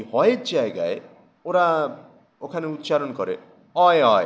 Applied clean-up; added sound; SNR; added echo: none; none; none; none.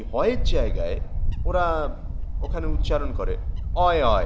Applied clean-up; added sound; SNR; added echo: none; Wind / Bird; -2 dB; none.